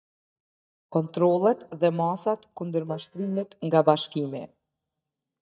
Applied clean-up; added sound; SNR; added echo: neural mask model DeepFilterNet 3.